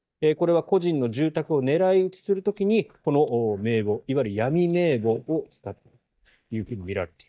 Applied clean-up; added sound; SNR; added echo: neural mask model DeepFilterNet 3.